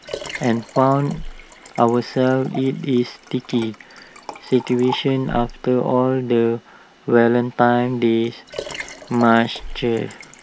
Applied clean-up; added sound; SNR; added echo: none; Liquid; 16 dB; none.